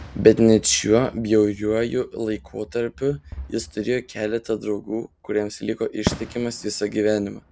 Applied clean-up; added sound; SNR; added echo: none; Fireworks; 16 dB; none.